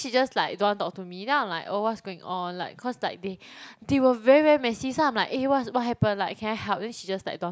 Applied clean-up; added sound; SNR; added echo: none; none; none; none.